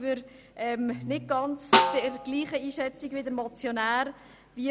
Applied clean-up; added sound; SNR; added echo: none; Snare drum; -1 dB; none.